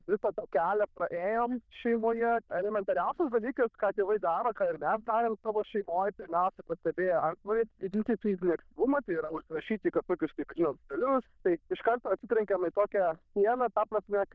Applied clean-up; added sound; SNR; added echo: neural diffusion model UNIVERSE++.